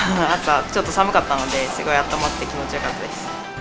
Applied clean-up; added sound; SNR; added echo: none; none; none; none.